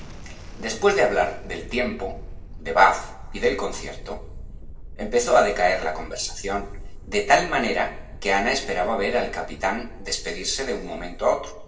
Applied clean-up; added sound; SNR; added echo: none; Thunderstorm; 12 dB; reverberation time 0.9 s.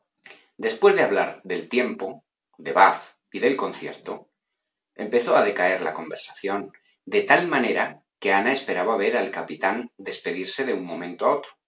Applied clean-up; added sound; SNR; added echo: none; none; none; none.